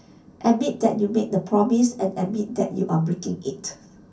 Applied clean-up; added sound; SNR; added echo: none; none; none; reverberation time 0.3 s.